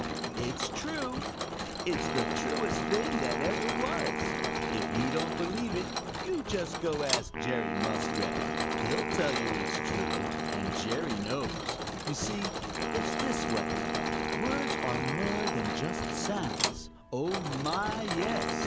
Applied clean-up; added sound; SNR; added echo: none; Mechanisms + Wind instrument, woodwind instrument; -3 dB; none.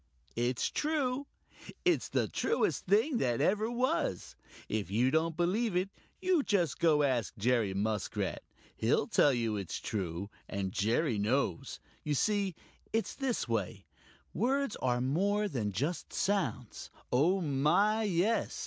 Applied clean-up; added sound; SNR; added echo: none; none; none; none.